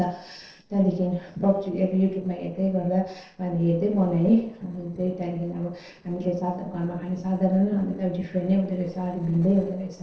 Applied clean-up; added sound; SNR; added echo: neural separator model SepFormer DNS4.